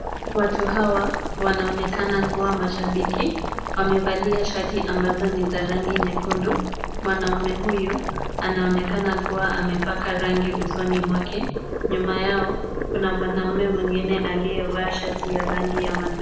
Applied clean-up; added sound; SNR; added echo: none; Boiling; 3 dB; reverberation time 0.9 s.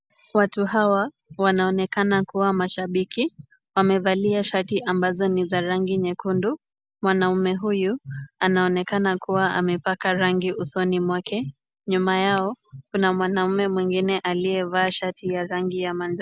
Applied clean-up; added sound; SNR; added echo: none; none; none; none.